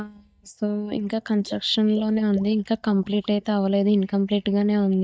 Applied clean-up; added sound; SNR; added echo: neural mask model DeepFilterNet 3.